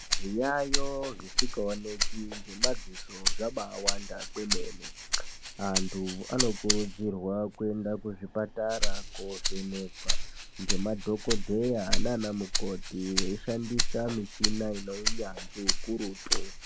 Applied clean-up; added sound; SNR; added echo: none; Rattle (instrument); -4 dB; none.